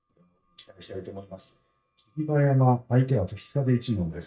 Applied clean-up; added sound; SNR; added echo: neural mask model DeepFilterNet 3.